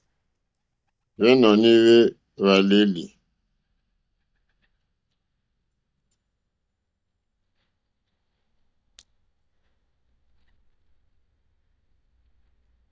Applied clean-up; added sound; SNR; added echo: neural mask model DeepFilterNet 3.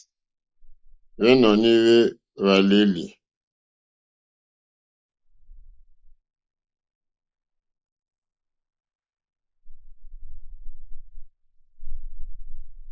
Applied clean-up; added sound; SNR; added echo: neural mask model Resemble Enhance denoiser.